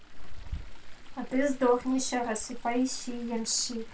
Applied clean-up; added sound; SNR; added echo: none; Chatter / Stream; 16 dB; reverberation time 0.2 s.